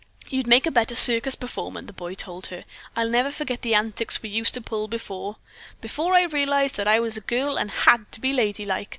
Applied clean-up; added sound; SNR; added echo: none; none; none; none.